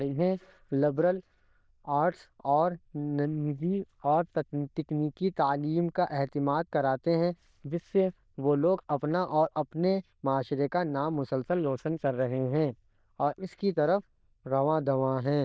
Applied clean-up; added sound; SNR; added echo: neural diffusion model UNIVERSE++.